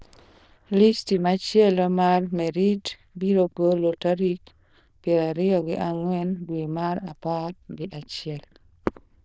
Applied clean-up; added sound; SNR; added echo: neural diffusion model UNIVERSE++.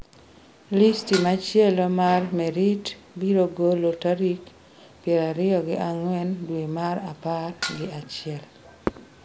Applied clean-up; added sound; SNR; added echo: none; Dishes, pots, and pans; 11 dB; none.